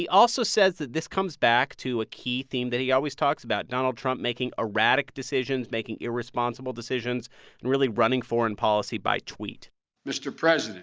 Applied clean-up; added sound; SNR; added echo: none; none; none; none.